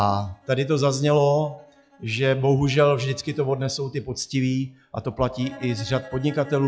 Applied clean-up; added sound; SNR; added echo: classical method log-MMSE.